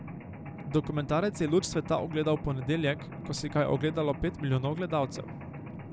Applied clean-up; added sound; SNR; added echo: none; Mechanisms; 11 dB; none.